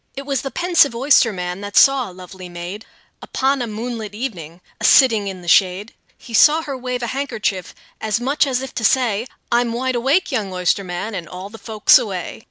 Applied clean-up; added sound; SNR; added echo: none; none; none; none.